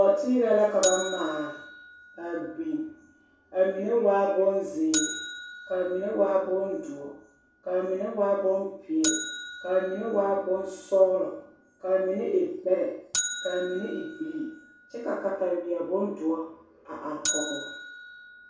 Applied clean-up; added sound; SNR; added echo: none; Bell; 11 dB; reverberation time 0.6 s.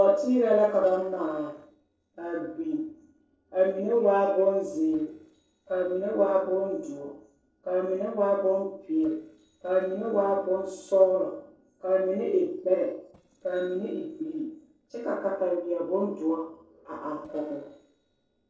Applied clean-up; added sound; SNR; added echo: neural separator model SepFormer DNS4.